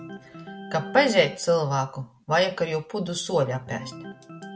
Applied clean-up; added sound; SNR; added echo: none; Organ; 16 dB; none.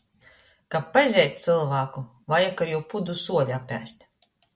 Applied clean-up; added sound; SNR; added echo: none; none; none; none.